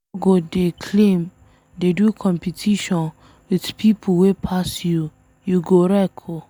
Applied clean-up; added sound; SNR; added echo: none; none; none; none.